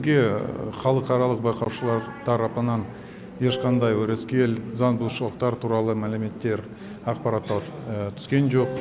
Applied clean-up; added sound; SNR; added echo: none; Guitar; 16 dB; none.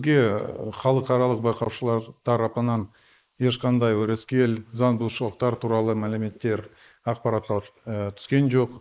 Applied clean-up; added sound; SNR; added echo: neural mask model Resemble Enhance denoiser.